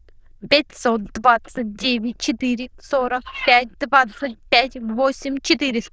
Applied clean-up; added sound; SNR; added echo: neural diffusion model UNIVERSE++.